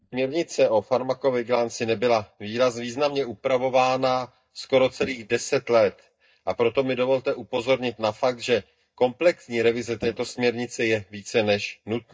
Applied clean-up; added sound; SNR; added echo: neural mask model DeepFilterNet 3.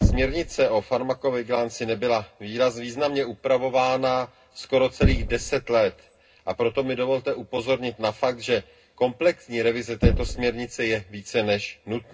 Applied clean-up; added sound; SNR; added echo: none; Knock; 6 dB; reverberation time 0.2 s.